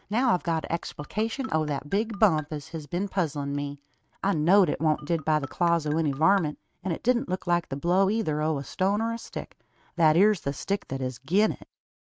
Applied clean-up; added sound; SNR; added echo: neural mask model RNNoise.